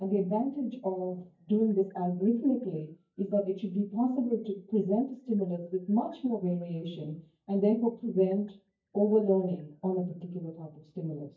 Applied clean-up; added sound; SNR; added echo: neural mask model DeepFilterNet 3.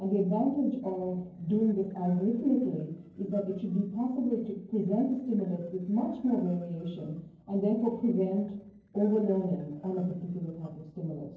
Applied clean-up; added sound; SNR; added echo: neural separator model SepFormer DNS4.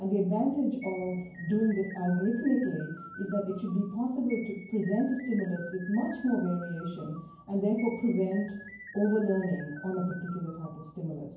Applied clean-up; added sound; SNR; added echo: none; Keyboard (musical); 17 dB; reverberation time 0.9 s.